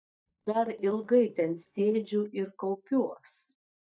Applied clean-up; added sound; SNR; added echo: neural mask model DeepFilterNet 3.